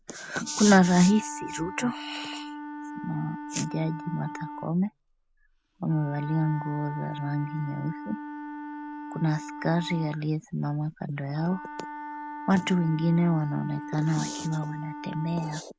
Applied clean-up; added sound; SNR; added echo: none; Wind instrument, woodwind instrument; 11 dB; none.